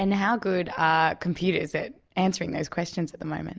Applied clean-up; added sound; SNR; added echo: none; none; none; none.